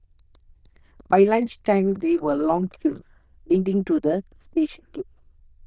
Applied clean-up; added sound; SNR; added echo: neural diffusion model UNIVERSE++.